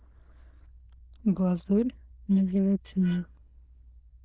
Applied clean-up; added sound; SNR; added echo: neural diffusion model UNIVERSE++.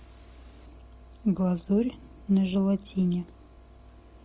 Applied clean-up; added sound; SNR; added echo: none; none; none; none.